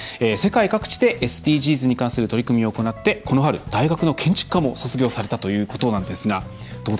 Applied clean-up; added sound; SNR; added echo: none; none; none; none.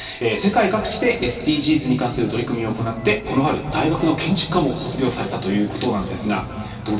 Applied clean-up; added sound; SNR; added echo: none; none; none; reverberation time 2.5 s.